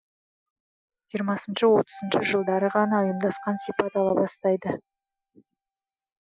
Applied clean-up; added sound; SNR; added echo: classical method Wiener filter.